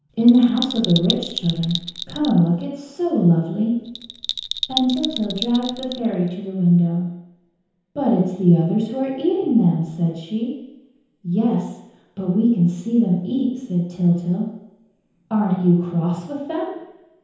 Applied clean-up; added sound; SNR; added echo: none; Bell; 9 dB; reverberation time 0.9 s.